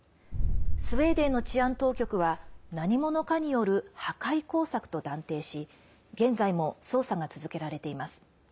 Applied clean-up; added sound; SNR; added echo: none; Boom; -1 dB; none.